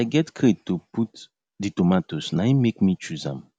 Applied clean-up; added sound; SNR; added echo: none; none; none; none.